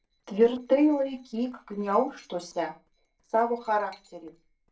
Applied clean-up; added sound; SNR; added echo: neural separator model SepFormer DNS4.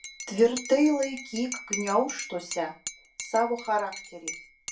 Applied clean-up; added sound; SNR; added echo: none; Cutlery, silverware / Dishes, pots, and pans / Chink, clink; 11 dB; reverberation time 0.3 s.